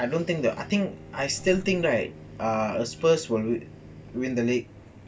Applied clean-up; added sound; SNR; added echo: none; Bowed string instrument + Engine; 18 dB; none.